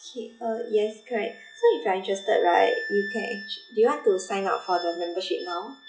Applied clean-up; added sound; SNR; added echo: classical method log-MMSE.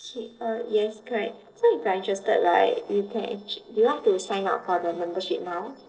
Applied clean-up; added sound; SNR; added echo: neural separator model SepFormer DNS4.